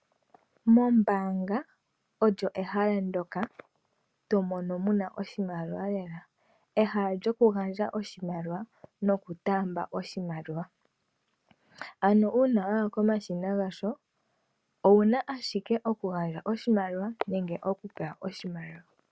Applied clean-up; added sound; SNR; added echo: none; none; none; none.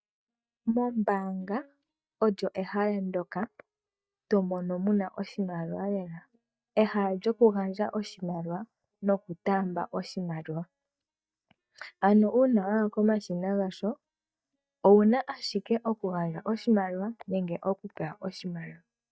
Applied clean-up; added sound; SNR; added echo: neural mask model DeepFilterNet 3.